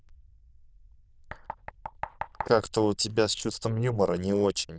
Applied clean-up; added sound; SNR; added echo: neural diffusion model UNIVERSE++.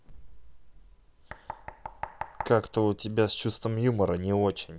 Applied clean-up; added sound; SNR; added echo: none; Knock; 14 dB; none.